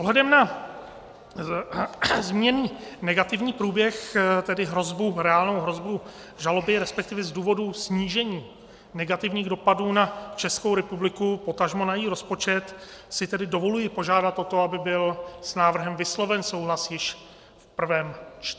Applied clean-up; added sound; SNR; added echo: none; none; none; none.